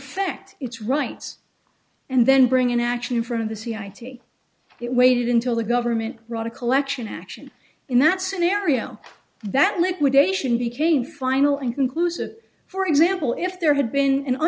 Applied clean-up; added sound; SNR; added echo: none; none; none; none.